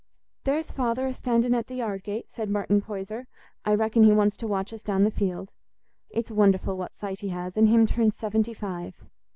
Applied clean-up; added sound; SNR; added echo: none; none; none; none.